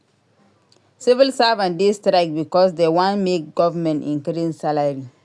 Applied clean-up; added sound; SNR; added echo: none; none; none; none.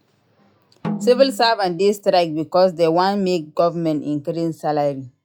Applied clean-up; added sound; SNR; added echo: classical method log-MMSE.